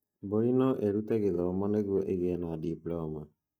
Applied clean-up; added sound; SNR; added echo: neural mask model DeepFilterNet 3.